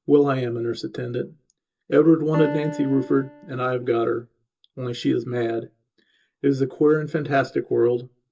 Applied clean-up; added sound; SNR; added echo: none; Piano; 12 dB; reverberation time 0.2 s.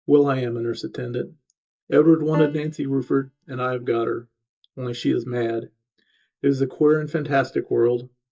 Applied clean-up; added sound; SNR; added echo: neural mask model DeepFilterNet 3.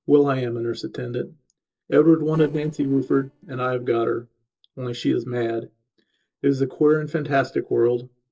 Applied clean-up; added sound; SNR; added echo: neural separator model SepFormer DNS4.